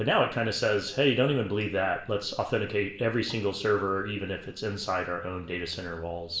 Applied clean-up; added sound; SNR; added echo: none; none; none; reverberation time 0.5 s.